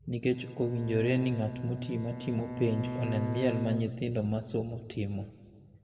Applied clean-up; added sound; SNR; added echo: none; Bowed string instrument; 8 dB; reverberation time 1.1 s.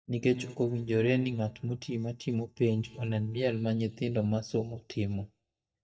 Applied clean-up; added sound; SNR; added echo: neural mask model DeepFilterNet 3.